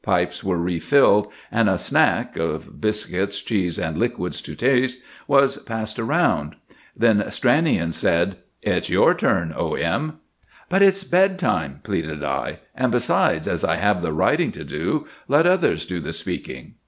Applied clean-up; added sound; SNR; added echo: none; none; none; none.